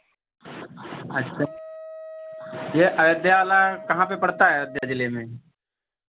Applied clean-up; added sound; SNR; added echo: none; Wind instrument, woodwind instrument; 17 dB; none.